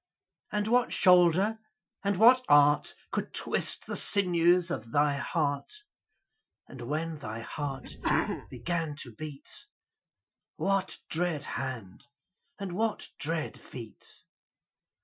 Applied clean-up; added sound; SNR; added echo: classical method Wiener filter.